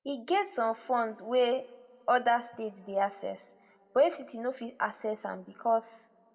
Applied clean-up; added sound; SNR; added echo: none; none; none; reverberation time 1.0 s.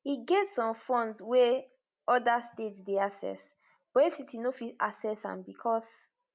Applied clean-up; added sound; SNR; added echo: none; none; none; none.